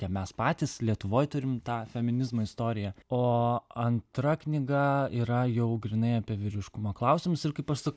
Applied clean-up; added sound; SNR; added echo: none; none; none; none.